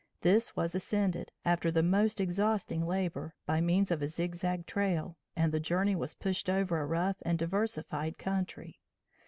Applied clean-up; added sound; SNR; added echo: none; none; none; none.